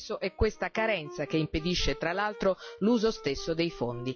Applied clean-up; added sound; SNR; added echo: classical method log-MMSE.